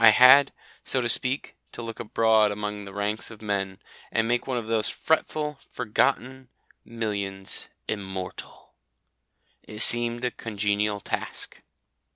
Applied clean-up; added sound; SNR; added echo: none; none; none; none.